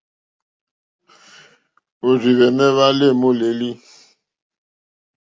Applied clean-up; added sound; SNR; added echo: none; none; none; none.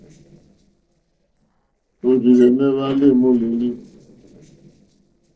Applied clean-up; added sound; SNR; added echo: neural separator model SepFormer DNS4.